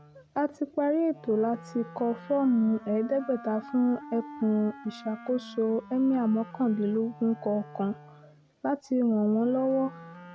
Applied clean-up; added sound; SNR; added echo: none; Wind instrument, woodwind instrument; 19 dB; none.